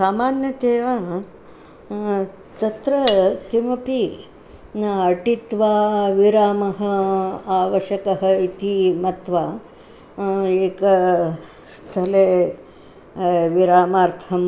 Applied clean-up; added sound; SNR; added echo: none; Cutlery, silverware; 12 dB; none.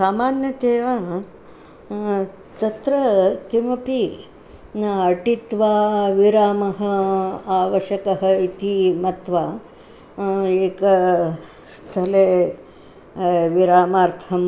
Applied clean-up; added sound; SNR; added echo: none; none; none; none.